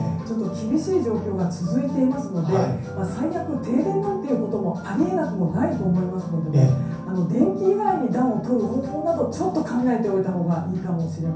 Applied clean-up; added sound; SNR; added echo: none; none; none; reverberation time 0.6 s.